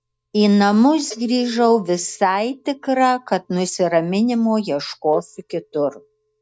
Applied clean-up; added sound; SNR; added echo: neural mask model DeepFilterNet 3.